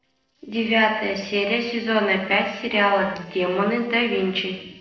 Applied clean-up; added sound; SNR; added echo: neural separator model SepFormer DNS4.